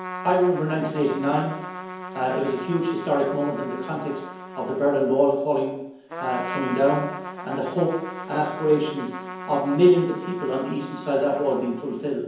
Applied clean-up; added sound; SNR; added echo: none; Trumpet; 11 dB; reverberation time 0.9 s.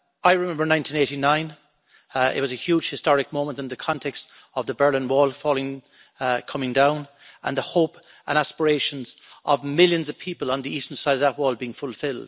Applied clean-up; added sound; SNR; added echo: none; none; none; none.